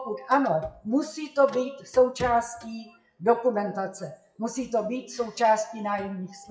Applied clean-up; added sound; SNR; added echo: classical method WPE with log-MMSE.